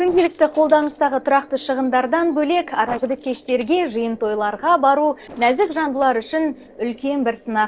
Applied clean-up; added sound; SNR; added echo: neural separator model SepFormer DNS4.